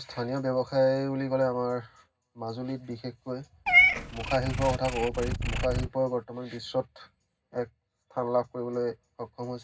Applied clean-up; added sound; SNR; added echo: none; Meow / Purr; 2 dB; reverberation time 0.4 s.